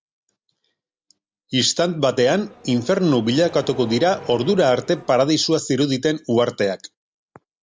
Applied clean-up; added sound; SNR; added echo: none; Accelerating, revving, vroom; 19 dB; none.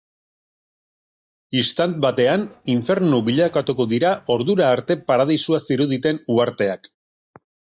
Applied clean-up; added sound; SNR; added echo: neural mask model DeepFilterNet 3.